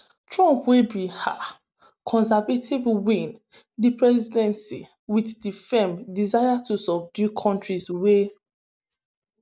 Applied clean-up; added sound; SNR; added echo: none; none; none; none.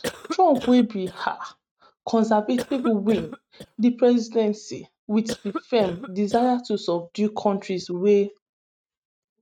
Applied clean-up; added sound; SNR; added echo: neural mask model RNNoise.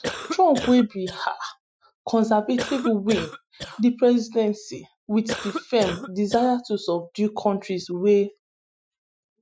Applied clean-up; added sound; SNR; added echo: classical method Wiener filter.